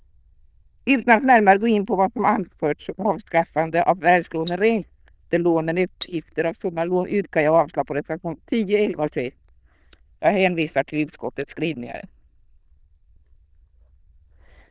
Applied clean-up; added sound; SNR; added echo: neural diffusion model UNIVERSE++.